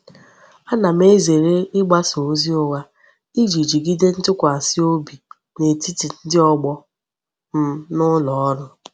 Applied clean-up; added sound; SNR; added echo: none; none; none; none.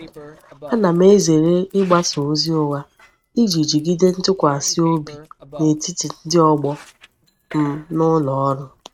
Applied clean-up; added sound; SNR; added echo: neural mask model RNNoise.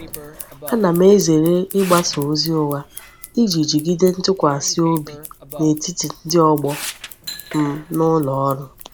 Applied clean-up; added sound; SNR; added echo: none; Scissors + Tearing; 17 dB; none.